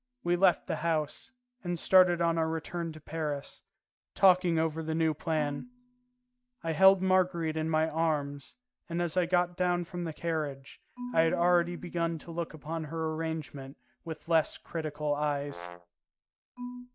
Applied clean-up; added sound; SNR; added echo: neural mask model DeepFilterNet 3.